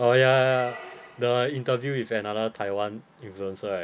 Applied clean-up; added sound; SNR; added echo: none; Squeak; 20 dB; none.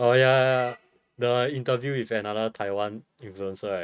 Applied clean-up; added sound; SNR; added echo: neural mask model RNNoise.